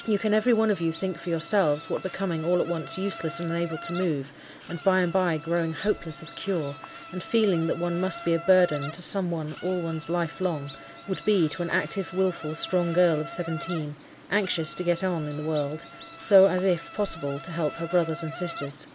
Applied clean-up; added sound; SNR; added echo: none; Insect; 15 dB; none.